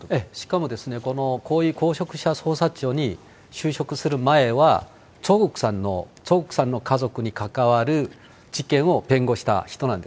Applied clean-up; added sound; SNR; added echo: none; none; none; none.